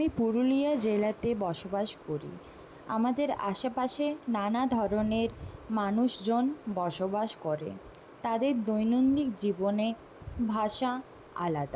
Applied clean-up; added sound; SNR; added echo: none; none; none; none.